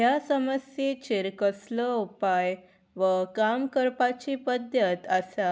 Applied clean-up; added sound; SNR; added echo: none; none; none; none.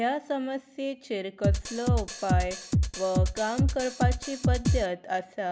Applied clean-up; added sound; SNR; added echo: none; Drum kit; -4 dB; none.